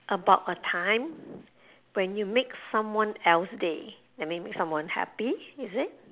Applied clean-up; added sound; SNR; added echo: none; none; none; none.